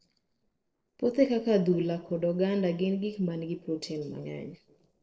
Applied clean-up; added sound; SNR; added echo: neural separator model SepFormer DNS4.